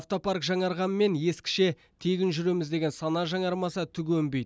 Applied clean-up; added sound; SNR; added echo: none; none; none; none.